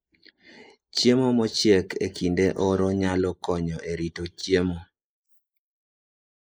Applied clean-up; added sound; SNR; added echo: neural mask model Resemble Enhance denoiser.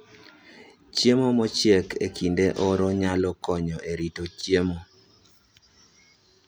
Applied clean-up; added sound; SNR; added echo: none; none; none; none.